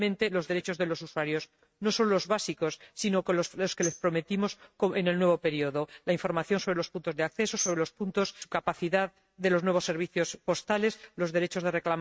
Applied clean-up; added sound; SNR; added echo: neural mask model RNNoise.